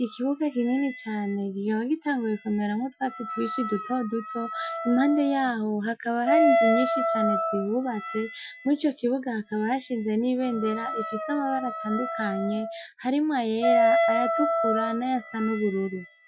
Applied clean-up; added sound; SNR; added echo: classical method Wiener filter.